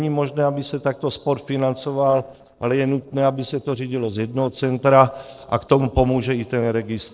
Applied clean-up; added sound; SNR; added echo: neural separator model SepFormer DNS4.